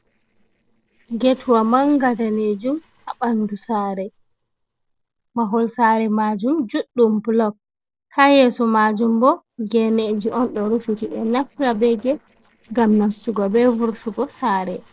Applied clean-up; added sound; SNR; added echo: neural separator model SepFormer DNS4.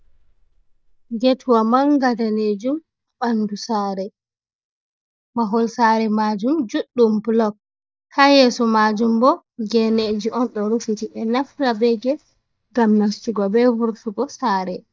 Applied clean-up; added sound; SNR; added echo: neural mask model DeepFilterNet 3.